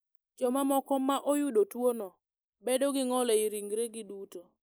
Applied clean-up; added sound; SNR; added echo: neural mask model Resemble Enhance denoiser.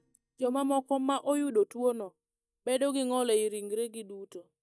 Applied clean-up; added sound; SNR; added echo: neural mask model DeepFilterNet 3.